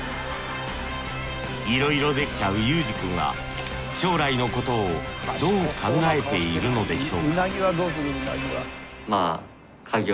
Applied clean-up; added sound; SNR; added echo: none; none; none; none.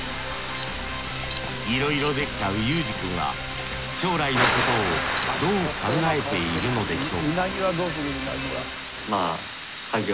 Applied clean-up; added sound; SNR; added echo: none; Thunder / Rain + Alarm; 2 dB; none.